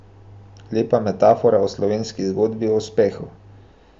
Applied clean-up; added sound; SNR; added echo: none; none; none; none.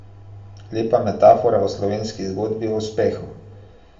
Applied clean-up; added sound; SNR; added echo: none; none; none; reverberation time 0.5 s.